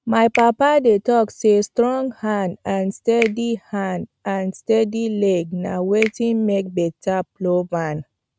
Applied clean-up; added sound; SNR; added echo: neural mask model RNNoise.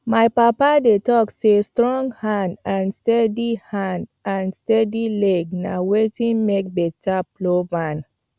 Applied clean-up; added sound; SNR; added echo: none; none; none; none.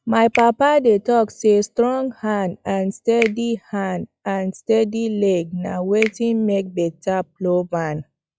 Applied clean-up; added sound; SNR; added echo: classical method log-MMSE.